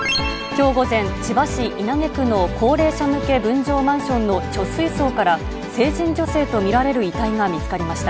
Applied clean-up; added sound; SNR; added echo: none; none; none; none.